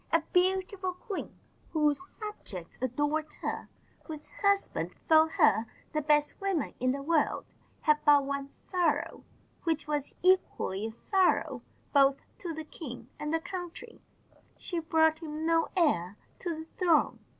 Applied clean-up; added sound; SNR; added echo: none; Cricket; 18 dB; none.